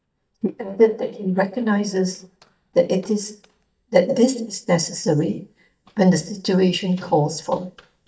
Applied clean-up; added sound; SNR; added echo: neural mask model DeepFilterNet 3.